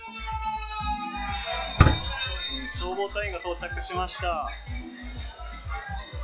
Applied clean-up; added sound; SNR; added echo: classical method log-MMSE.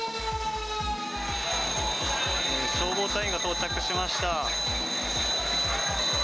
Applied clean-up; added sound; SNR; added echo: none; none; none; none.